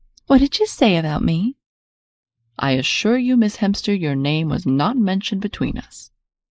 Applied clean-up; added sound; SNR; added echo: neural mask model Resemble Enhance denoiser.